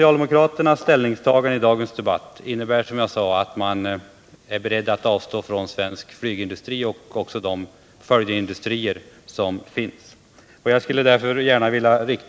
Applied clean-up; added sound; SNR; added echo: none; none; none; none.